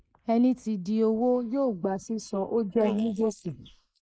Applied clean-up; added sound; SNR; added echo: neural mask model Resemble Enhance denoiser.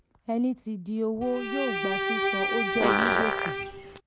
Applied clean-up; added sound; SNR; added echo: none; Bowed string instrument + Fart; -3 dB; none.